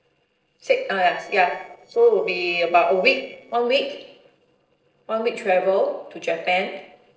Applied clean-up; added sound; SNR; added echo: neural separator model SepFormer DNS4.